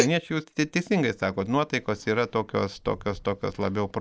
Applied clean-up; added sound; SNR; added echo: neural mask model Resemble Enhance denoiser.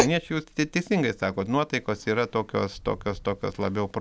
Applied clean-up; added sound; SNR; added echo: none; Writing; 10 dB; none.